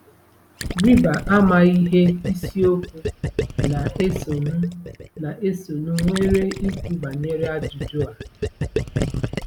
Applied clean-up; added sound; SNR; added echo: none; Gurgling; 7 dB; none.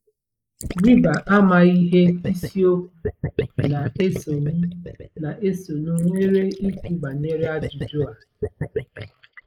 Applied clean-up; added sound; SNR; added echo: neural mask model Resemble Enhance denoiser.